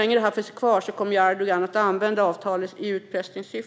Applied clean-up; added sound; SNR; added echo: none; none; none; none.